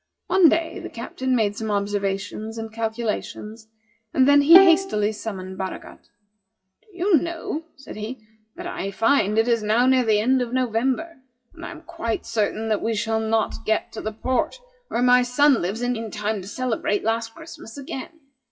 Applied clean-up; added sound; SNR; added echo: classical method WPE with log-MMSE.